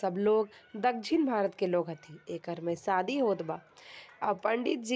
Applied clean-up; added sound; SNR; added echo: none; none; none; none.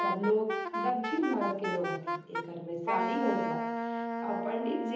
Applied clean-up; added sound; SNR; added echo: none; Wind instrument, woodwind instrument; 1 dB; reverberation time 1.3 s.